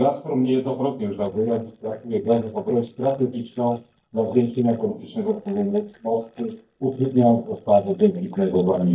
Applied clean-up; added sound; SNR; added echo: neural mask model DeepFilterNet 3.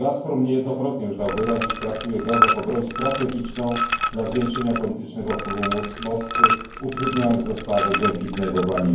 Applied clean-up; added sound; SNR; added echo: none; Liquid; 1 dB; reverberation time 0.9 s.